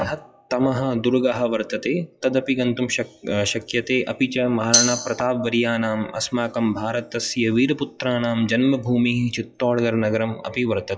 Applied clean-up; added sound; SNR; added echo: classical method WPE with log-MMSE.